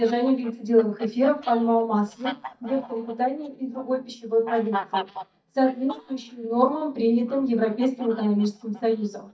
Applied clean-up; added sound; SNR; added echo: neural mask model DeepFilterNet 3.